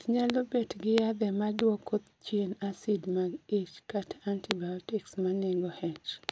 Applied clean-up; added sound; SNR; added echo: none; none; none; none.